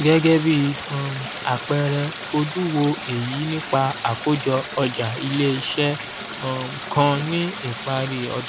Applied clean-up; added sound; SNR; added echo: none; Stream; 10 dB; none.